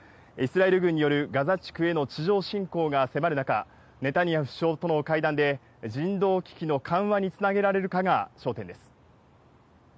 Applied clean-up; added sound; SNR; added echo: none; none; none; none.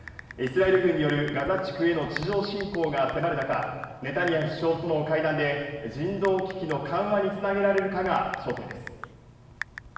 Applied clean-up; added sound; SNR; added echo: none; Typing; 15 dB; reverberation time 1.2 s.